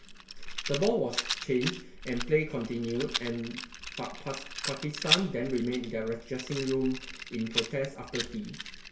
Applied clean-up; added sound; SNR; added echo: none; Rattle; 4 dB; reverberation time 0.2 s.